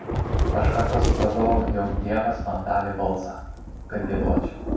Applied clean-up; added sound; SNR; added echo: none; Thunder / Rain; -1 dB; reverberation time 0.7 s.